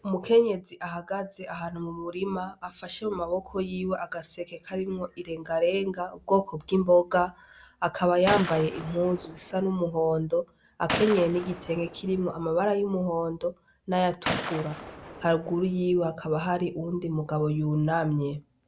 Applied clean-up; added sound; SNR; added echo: none; Gunshot, gunfire; 10 dB; none.